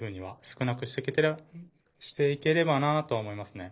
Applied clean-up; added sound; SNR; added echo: neural separator model SepFormer DNS4.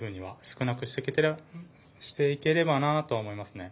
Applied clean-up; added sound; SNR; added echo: none; none; none; none.